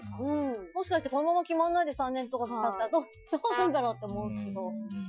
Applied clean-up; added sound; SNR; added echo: classical method Wiener filter.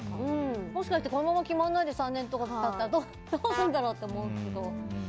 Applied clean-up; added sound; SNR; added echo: none; Vehicle horn, car horn, honking; 10 dB; none.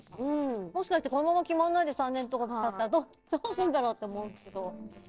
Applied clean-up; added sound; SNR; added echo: neural separator model SepFormer DNS4.